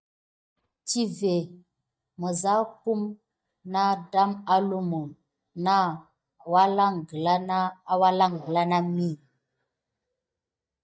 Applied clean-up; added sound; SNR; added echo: neural mask model DeepFilterNet 3.